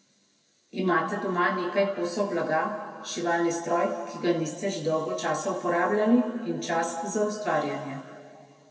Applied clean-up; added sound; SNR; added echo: none; none; none; reverberation time 2.1 s.